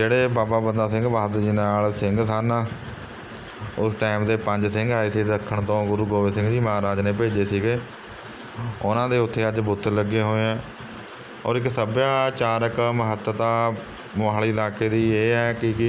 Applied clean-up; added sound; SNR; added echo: none; none; none; none.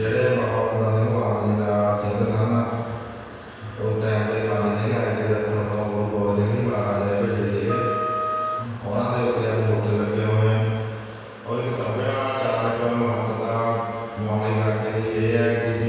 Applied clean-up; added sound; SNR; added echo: none; Wind instrument, woodwind instrument; 6 dB; reverberation time 1.9 s.